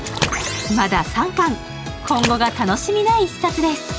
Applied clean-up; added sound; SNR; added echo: none; Fireworks + Water / Splash, splatter; 10 dB; none.